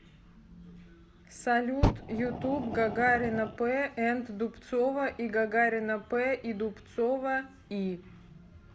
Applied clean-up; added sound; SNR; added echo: none; Fire; 4 dB; none.